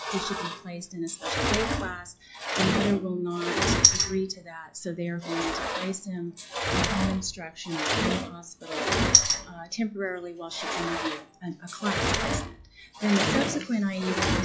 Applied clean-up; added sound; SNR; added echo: classical method log-MMSE.